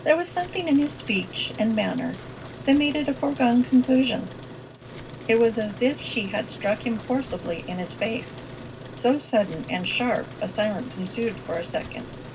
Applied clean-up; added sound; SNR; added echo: none; Truck; 13 dB; reverberation time 0.4 s.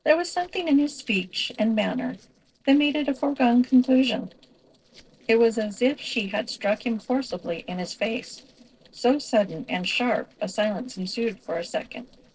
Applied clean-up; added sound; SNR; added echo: neural separator model SepFormer DNS4.